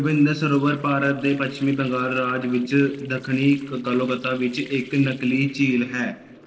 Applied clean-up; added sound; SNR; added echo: neural separator model SepFormer DNS4.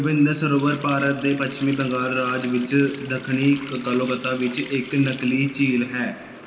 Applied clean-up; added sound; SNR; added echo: none; Water tap, faucet; 17 dB; reverberation time 2.8 s.